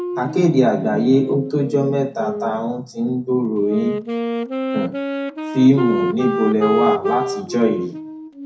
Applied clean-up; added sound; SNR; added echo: none; Wind instrument, woodwind instrument; 5 dB; reverberation time 0.3 s.